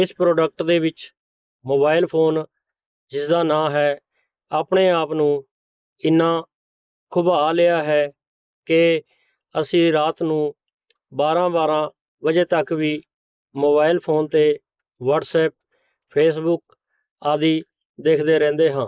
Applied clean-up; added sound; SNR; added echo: neural mask model Resemble Enhance denoiser.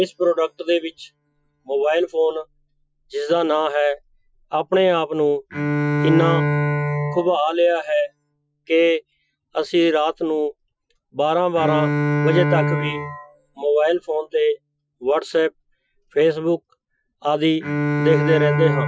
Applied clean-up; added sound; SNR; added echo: classical method Wiener filter.